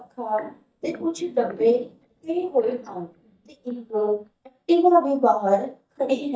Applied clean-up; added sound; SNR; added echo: neural mask model DeepFilterNet 3.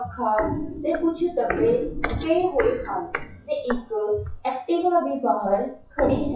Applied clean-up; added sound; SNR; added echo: classical method WPE with log-MMSE.